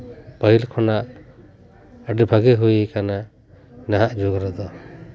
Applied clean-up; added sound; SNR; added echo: none; none; none; none.